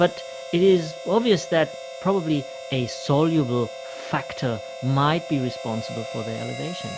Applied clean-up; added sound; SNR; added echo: none; Harmonica; 12 dB; none.